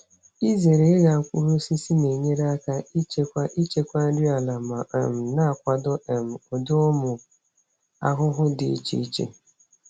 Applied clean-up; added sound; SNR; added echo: none; none; none; none.